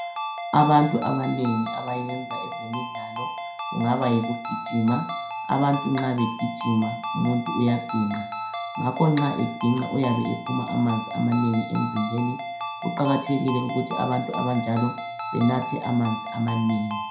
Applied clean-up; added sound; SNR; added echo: none; Ringtone; 7 dB; reverberation time 0.4 s.